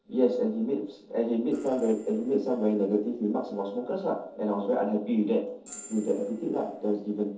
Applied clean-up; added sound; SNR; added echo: neural separator model SepFormer DNS4.